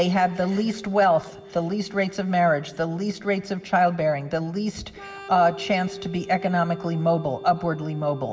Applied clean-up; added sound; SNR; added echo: none; Organ; 18 dB; reverberation time 1.5 s.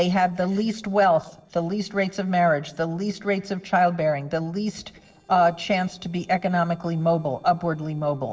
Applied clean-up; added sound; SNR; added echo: neural separator model SepFormer DNS4.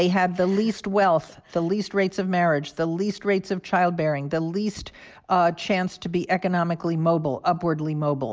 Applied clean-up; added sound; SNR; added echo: none; none; none; none.